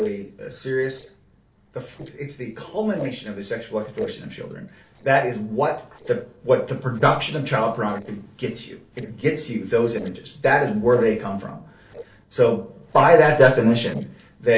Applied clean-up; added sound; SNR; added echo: neural separator model SepFormer DNS4.